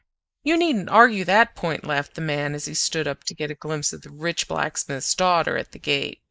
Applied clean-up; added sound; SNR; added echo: neural mask model Resemble Enhance denoiser.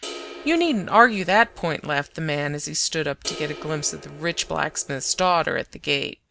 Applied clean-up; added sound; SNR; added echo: none; Crash cymbal; 17 dB; none.